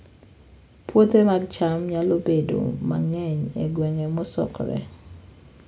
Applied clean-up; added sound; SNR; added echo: none; none; none; none.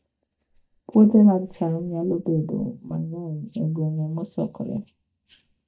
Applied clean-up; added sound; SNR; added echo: neural mask model DeepFilterNet 3.